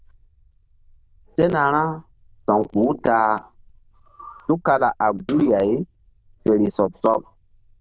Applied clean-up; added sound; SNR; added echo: neural diffusion model UNIVERSE++.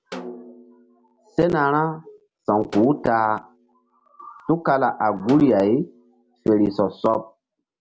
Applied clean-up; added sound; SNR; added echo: none; Snare drum; 20 dB; none.